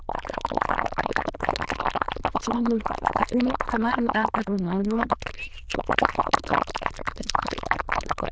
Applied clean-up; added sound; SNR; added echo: neural diffusion model UNIVERSE++.